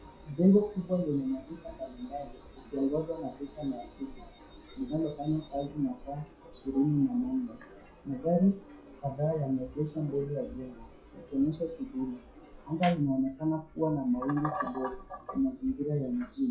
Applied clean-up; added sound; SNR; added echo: classical method WPE with log-MMSE.